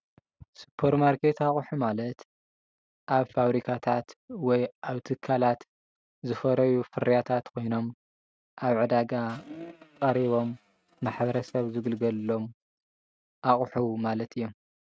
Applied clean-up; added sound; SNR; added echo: neural mask model RNNoise.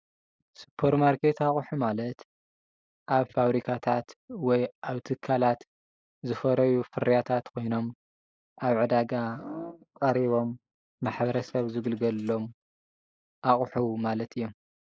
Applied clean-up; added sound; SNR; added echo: neural mask model Resemble Enhance denoiser.